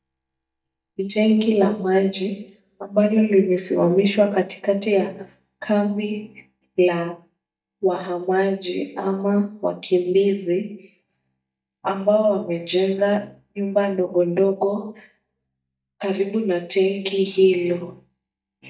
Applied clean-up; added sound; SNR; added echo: neural mask model DeepFilterNet 3.